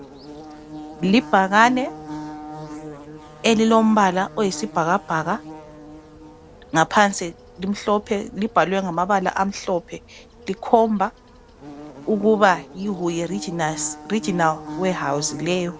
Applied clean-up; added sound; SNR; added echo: none; Buzz / Bird; 15 dB; none.